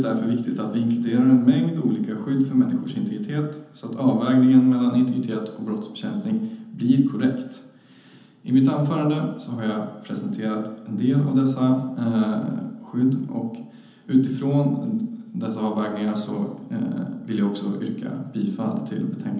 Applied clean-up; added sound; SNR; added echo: none; none; none; reverberation time 0.9 s.